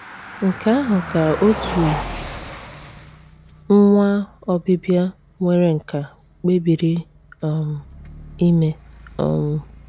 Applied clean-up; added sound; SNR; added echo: none; Car passing by; 14 dB; none.